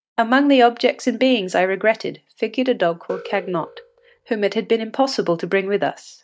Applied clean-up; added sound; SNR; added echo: neural mask model DeepFilterNet 3.